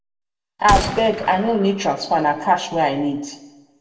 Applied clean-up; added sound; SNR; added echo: none; Gunshot, gunfire; 9 dB; reverberation time 0.7 s.